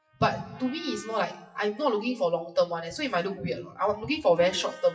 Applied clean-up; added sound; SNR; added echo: classical method WPE with log-MMSE.